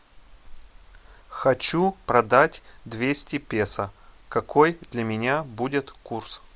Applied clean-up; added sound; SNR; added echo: none; none; none; none.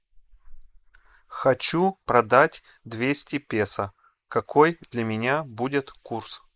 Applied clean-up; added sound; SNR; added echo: neural mask model Resemble Enhance denoiser.